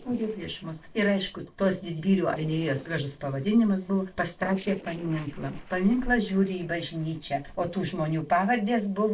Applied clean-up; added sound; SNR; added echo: neural separator model SepFormer DNS4.